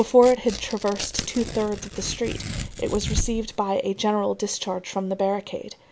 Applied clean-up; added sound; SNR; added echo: none; Tearing; 10 dB; none.